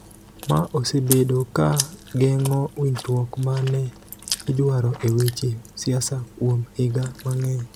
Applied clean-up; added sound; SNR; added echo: none; Chewing, mastication; 13 dB; none.